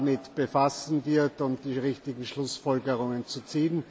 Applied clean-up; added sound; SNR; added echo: none; none; none; none.